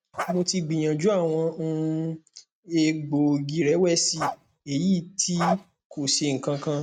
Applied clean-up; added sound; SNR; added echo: neural mask model RNNoise.